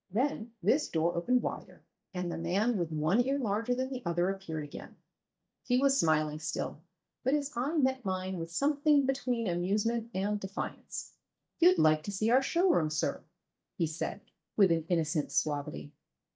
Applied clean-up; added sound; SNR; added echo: neural mask model DeepFilterNet 3.